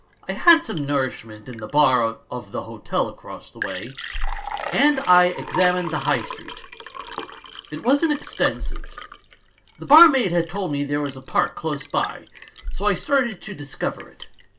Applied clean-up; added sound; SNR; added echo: none; Liquid; 9 dB; reverberation time 0.2 s.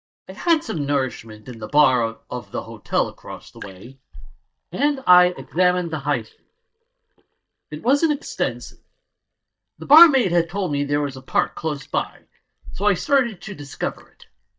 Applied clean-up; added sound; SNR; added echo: neural mask model DeepFilterNet 3.